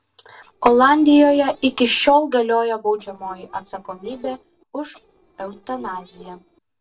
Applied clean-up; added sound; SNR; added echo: neural separator model SepFormer DNS4.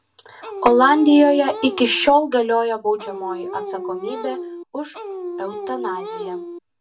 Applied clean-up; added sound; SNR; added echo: none; Dog; 9 dB; reverberation time 0.2 s.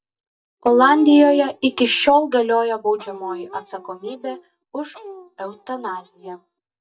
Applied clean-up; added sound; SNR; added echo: neural mask model DeepFilterNet 3.